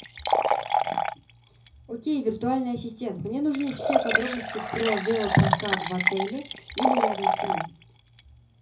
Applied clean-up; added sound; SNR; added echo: none; Liquid; -1 dB; reverberation time 0.4 s.